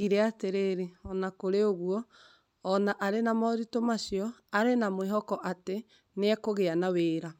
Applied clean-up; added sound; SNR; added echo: none; none; none; none.